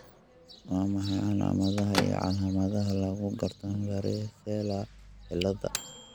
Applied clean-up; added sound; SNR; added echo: none; Microwave oven / Bell; 12 dB; none.